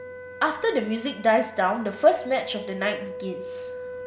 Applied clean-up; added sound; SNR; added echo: none; Wind instrument, woodwind instrument; 13 dB; none.